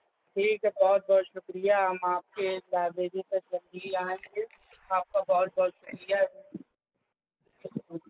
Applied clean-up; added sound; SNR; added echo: neural mask model Resemble Enhance denoiser.